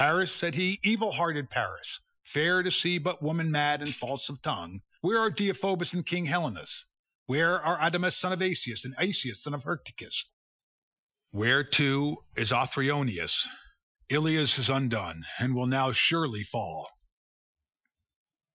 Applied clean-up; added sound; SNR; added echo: classical method Wiener filter.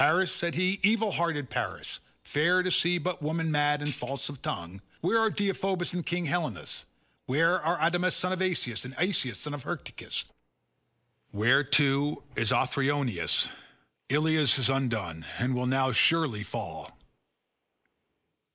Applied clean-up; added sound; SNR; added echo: neural mask model Resemble Enhance denoiser.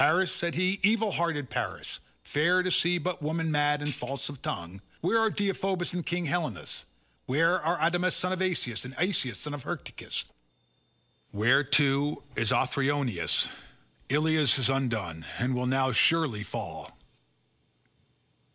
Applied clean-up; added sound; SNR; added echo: none; Tambourine; 3 dB; none.